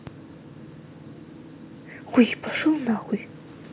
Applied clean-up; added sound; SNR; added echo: none; none; none; none.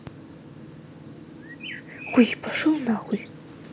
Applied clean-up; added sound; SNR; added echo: none; Bird; 15 dB; none.